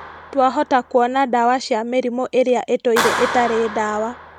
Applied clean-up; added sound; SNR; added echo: none; Clapping; 10 dB; none.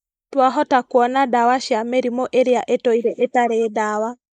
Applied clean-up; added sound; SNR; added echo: neural mask model Resemble Enhance denoiser.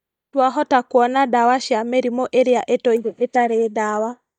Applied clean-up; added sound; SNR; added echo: neural mask model DeepFilterNet 3.